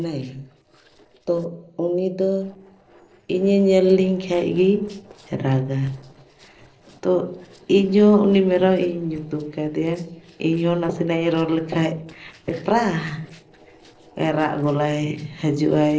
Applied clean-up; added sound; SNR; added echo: neural separator model SepFormer DNS4.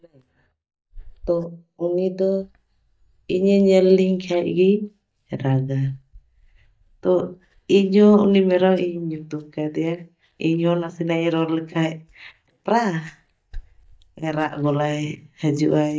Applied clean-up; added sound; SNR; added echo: neural mask model DeepFilterNet 3.